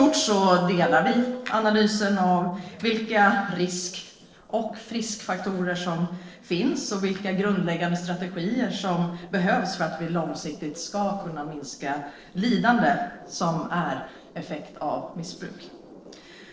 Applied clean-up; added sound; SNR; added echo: neural separator model SepFormer DNS4.